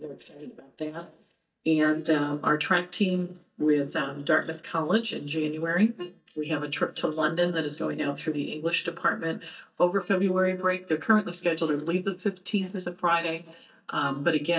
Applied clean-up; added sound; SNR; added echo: neural mask model DeepFilterNet 3.